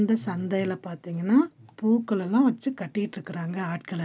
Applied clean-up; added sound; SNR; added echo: none; none; none; none.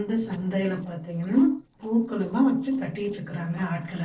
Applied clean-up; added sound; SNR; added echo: neural separator model SepFormer DNS4.